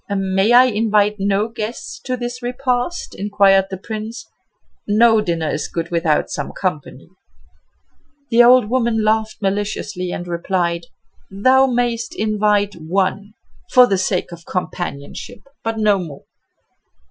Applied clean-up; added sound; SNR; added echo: classical method Wiener filter.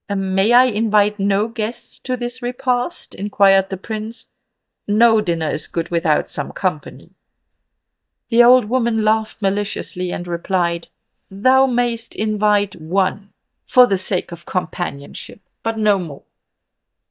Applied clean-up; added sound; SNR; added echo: neural mask model DeepFilterNet 3.